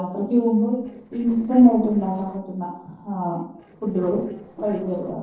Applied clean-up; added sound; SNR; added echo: neural separator model SepFormer DNS4.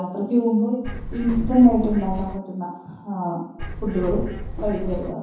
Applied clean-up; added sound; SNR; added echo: none; Bird; 6 dB; reverberation time 0.9 s.